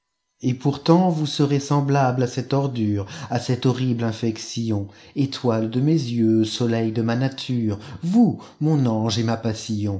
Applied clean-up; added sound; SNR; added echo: none; none; none; none.